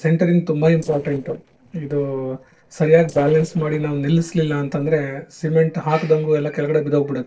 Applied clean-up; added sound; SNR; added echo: neural separator model SepFormer DNS4.